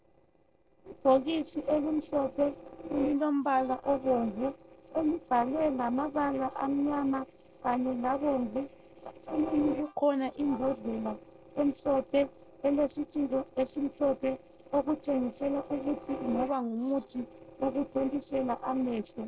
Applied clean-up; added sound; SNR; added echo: neural separator model SepFormer DNS4.